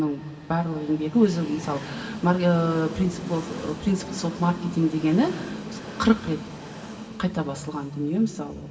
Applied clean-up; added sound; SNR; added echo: none; Train; 13 dB; reverberation time 1.7 s.